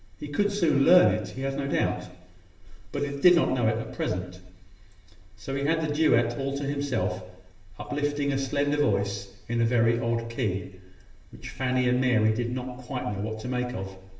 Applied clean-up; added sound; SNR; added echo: none; none; none; reverberation time 0.8 s.